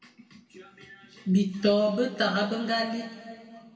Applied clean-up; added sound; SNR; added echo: none; none; none; reverberation time 1.9 s.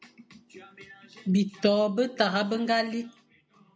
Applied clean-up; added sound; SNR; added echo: none; none; none; none.